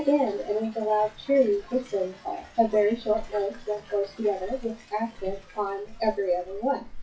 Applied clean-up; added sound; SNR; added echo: classical method WPE with log-MMSE.